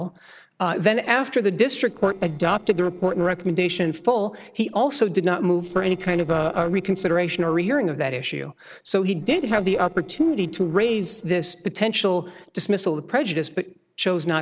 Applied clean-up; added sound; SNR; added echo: neural separator model SepFormer DNS4.